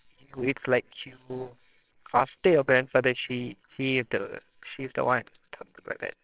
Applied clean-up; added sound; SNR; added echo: neural separator model SepFormer WHAMR!.